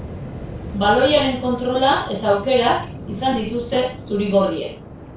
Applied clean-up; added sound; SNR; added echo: none; Waves, surf; 12 dB; reverberation time 0.3 s.